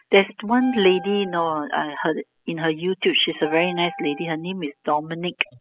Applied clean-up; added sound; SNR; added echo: classical method spectral subtraction.